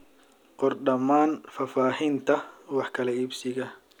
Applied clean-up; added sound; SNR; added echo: none; none; none; none.